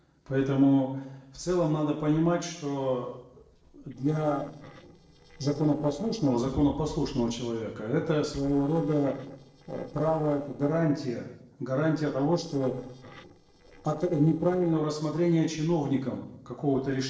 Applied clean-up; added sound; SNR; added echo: neural separator model SepFormer DNS4.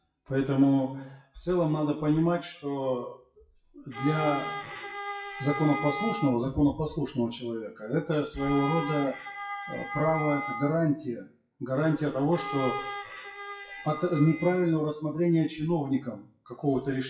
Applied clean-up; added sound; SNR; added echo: classical method WPE with log-MMSE.